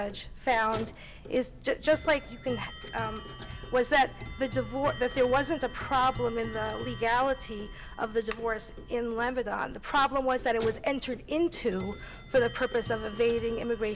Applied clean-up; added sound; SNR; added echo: none; Clock; 11 dB; reverberation time 0.4 s.